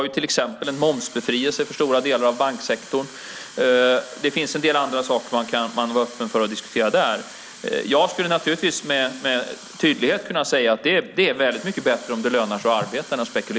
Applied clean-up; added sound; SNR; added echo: none; Fill (with liquid) / Water tap, faucet; 20 dB; none.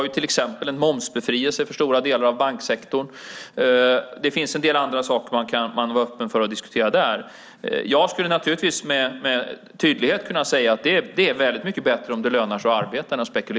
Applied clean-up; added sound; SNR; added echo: none; none; none; none.